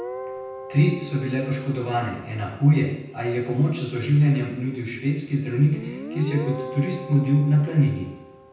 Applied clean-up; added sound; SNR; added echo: none; Guitar; 15 dB; reverberation time 0.9 s.